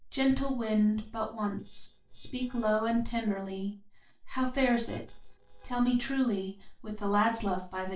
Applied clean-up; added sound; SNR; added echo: neural separator model SepFormer DNS4.